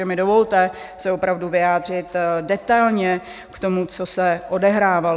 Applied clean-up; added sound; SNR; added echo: none; none; none; none.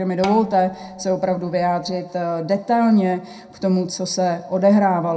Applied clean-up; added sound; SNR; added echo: none; Bowed string instrument; 14 dB; reverberation time 0.2 s.